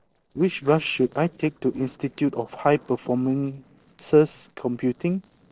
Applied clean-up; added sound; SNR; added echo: neural separator model SepFormer DNS4.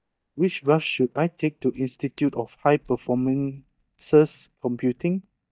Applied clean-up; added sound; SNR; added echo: neural mask model DeepFilterNet 3.